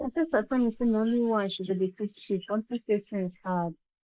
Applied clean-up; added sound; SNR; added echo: neural mask model Resemble Enhance denoiser.